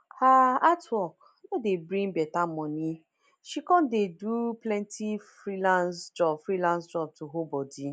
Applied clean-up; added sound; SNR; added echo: none; none; none; none.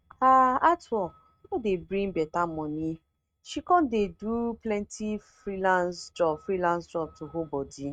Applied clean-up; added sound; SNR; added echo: neural mask model RNNoise.